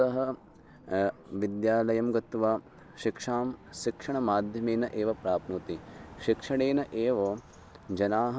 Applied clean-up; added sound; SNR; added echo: none; none; none; none.